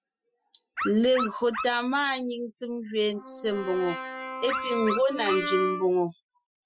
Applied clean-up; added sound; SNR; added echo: classical method Wiener filter.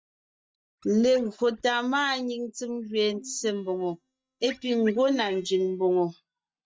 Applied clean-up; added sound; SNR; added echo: neural mask model DeepFilterNet 3.